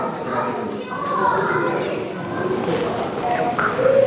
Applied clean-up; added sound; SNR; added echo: none; none; none; none.